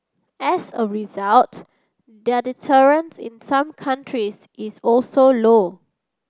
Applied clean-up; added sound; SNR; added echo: none; none; none; none.